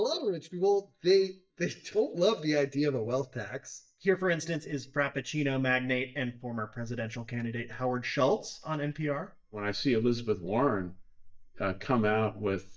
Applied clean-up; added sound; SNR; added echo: neural mask model DeepFilterNet 3.